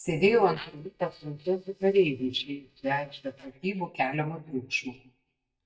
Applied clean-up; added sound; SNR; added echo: neural mask model DeepFilterNet 3.